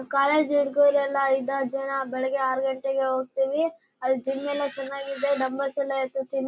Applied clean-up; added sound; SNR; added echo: none; Camera; 15 dB; none.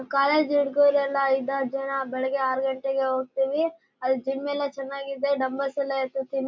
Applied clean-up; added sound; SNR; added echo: none; none; none; none.